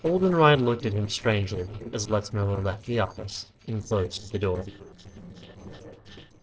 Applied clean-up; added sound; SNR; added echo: neural separator model SepFormer DNS4.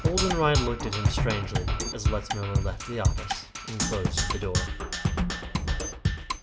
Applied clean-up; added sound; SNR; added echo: none; Percussion; -4 dB; reverberation time 0.3 s.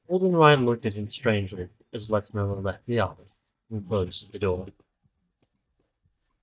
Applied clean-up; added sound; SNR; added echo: neural mask model DeepFilterNet 3.